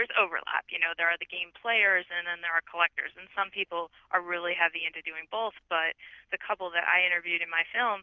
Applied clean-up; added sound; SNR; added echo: none; none; none; none.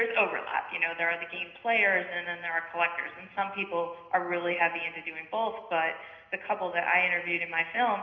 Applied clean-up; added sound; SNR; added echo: none; none; none; reverberation time 0.9 s.